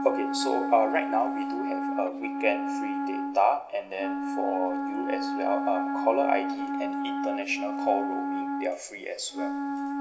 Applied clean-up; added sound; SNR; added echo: none; Wind instrument, woodwind instrument; 1 dB; reverberation time 0.4 s.